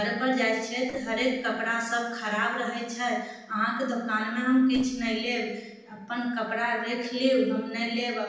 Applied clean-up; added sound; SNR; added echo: neural separator model SepFormer DNS4.